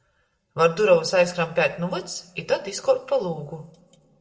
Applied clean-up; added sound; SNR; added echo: none; none; none; reverberation time 0.8 s.